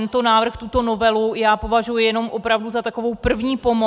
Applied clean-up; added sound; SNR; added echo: none; none; none; none.